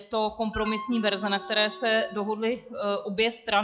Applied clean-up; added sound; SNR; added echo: classical method log-MMSE.